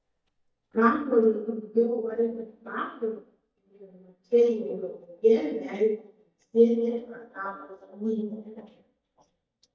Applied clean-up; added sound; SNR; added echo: neural mask model DeepFilterNet 3.